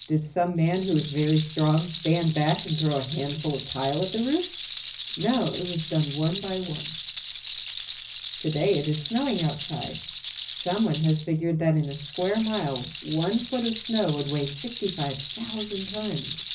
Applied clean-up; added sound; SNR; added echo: none; Rattle; 9 dB; reverberation time 0.4 s.